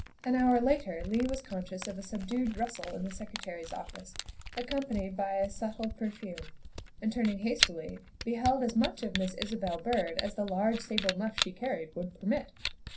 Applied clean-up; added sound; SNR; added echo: none; Camera; 7 dB; reverberation time 0.3 s.